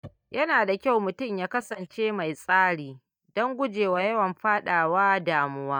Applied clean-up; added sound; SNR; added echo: neural mask model DeepFilterNet 3.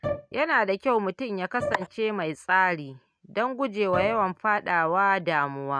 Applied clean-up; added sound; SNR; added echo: neural mask model RNNoise.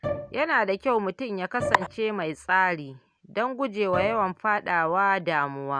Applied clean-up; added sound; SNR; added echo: none; Bowed string instrument; 9 dB; none.